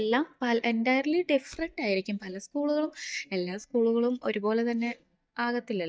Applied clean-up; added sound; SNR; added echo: neural mask model DeepFilterNet 3.